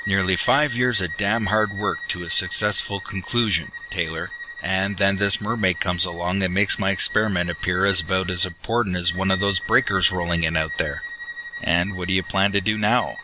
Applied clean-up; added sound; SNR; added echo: none; Bowed string instrument; 12 dB; none.